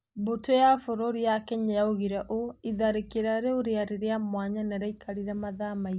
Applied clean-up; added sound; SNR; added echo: none; none; none; none.